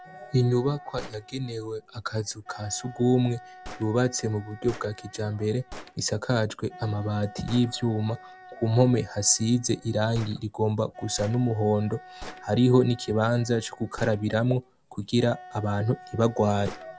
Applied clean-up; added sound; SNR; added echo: none; Wind instrument, woodwind instrument + Gunshot, gunfire; 19 dB; none.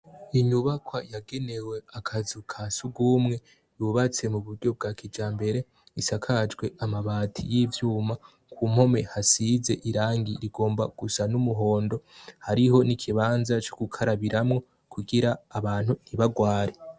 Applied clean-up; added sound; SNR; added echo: none; none; none; none.